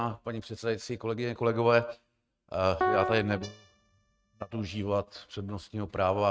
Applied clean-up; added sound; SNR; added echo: neural mask model RNNoise.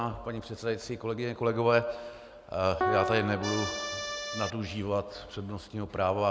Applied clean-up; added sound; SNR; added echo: none; Piano + Accordion; 4 dB; none.